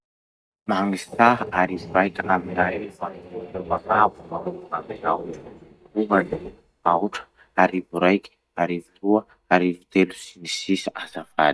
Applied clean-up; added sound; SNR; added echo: neural mask model DeepFilterNet 3.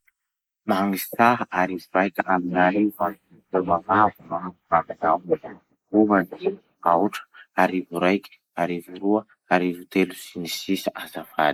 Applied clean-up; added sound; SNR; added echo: neural mask model Resemble Enhance denoiser.